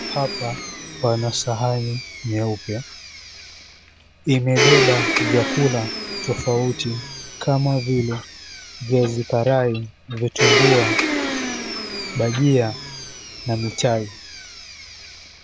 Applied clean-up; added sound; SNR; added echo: none; Domestic sounds, home sounds; 3 dB; none.